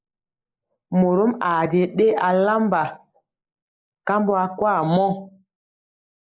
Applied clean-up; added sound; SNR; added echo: neural mask model Resemble Enhance denoiser.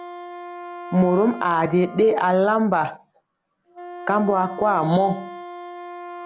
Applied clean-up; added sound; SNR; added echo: none; Wind instrument, woodwind instrument; 15 dB; none.